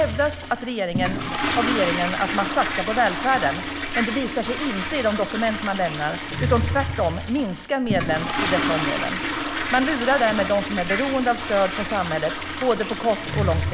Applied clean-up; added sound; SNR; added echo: none; Toilet flush; 3 dB; none.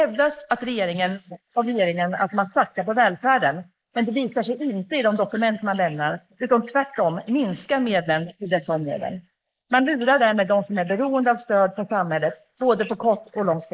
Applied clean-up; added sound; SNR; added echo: neural mask model Resemble Enhance denoiser.